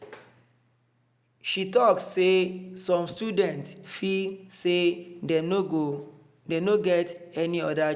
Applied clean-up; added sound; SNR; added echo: none; none; none; none.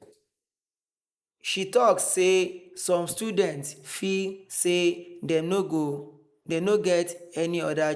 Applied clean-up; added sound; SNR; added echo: neural mask model Resemble Enhance denoiser.